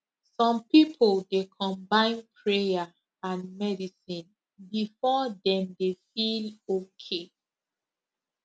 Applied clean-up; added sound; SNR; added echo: none; none; none; none.